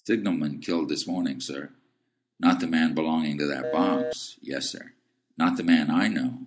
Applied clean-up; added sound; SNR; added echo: neural mask model DeepFilterNet 3.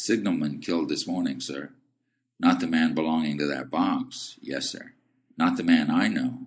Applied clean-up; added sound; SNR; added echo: neural mask model Resemble Enhance denoiser.